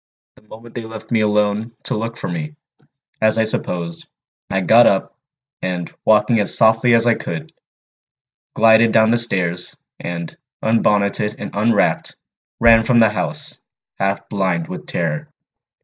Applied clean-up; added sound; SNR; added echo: neural mask model DeepFilterNet 3.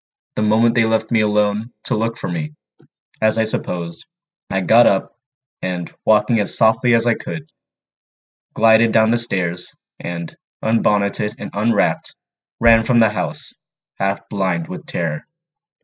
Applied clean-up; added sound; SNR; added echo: classical method spectral subtraction.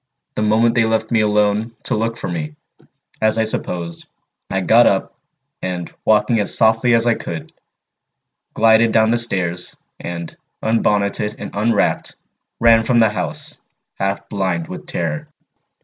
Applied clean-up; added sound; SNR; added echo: none; Bass drum; 15 dB; none.